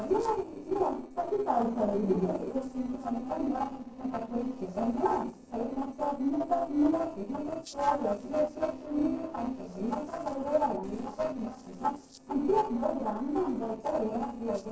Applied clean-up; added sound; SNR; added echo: neural separator model SepFormer DNS4.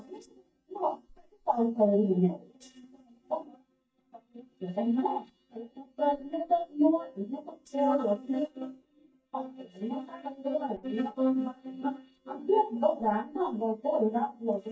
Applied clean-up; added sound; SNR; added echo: neural mask model DeepFilterNet 3.